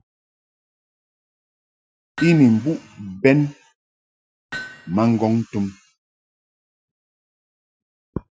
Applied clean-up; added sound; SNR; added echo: classical method Wiener filter.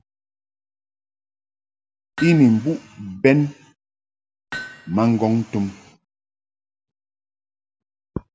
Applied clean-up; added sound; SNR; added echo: none; Hammer; 15 dB; none.